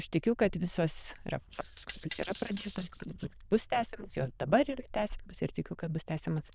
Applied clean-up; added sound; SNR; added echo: neural diffusion model UNIVERSE++.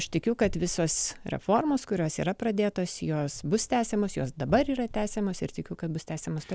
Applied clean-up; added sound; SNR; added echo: none; none; none; none.